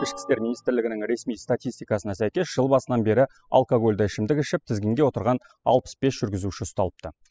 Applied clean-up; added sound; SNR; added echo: classical method spectral subtraction.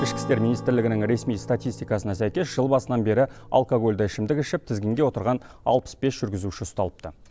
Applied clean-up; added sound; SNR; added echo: none; Acoustic guitar / Strum; 15 dB; none.